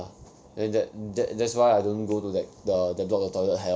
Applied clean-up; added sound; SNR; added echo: none; none; none; none.